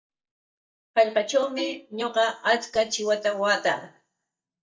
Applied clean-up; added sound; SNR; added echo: neural mask model DeepFilterNet 3.